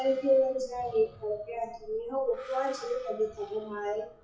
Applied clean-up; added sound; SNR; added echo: classical method WPE with log-MMSE.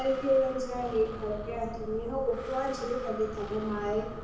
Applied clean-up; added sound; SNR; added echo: none; Breathing; 10 dB; reverberation time 0.9 s.